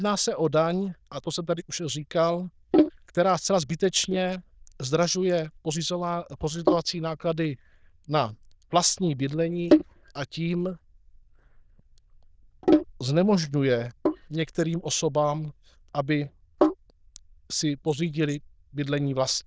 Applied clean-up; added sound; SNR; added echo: neural diffusion model UNIVERSE++.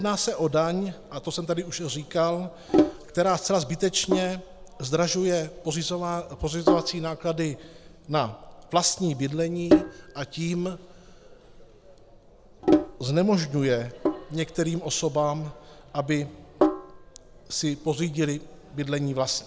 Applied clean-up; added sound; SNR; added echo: none; Sink (filling or washing); 4 dB; none.